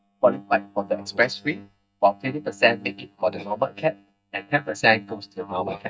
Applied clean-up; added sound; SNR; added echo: neural mask model DeepFilterNet 3.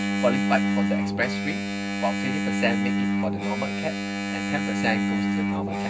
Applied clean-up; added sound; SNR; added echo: none; Engine; -5 dB; reverberation time 0.4 s.